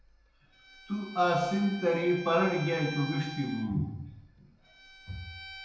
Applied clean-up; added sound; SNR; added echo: none; Bowed string instrument; 14 dB; reverberation time 0.9 s.